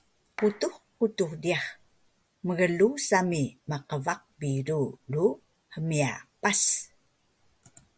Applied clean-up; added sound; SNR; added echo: none; Clapping; 18 dB; none.